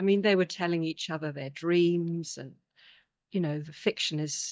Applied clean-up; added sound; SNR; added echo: neural mask model DeepFilterNet 3.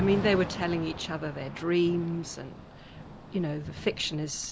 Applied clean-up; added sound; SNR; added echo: none; Thunder / Rain; 10 dB; none.